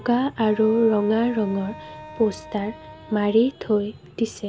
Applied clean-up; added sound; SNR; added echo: none; Wind instrument, woodwind instrument; 19 dB; none.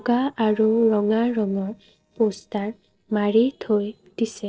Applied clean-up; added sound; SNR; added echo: neural separator model SepFormer DNS4.